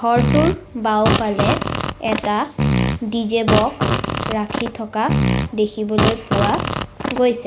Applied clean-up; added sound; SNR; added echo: none; Fart; 0 dB; none.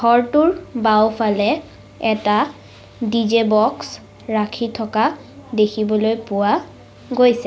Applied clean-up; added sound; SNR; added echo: none; none; none; none.